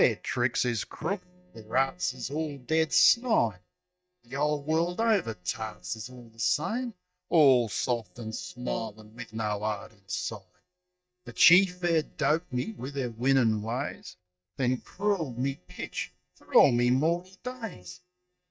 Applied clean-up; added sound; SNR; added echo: neural mask model DeepFilterNet 3.